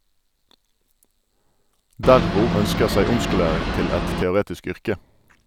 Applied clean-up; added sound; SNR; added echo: none; Boat, Water vehicle; -1 dB; none.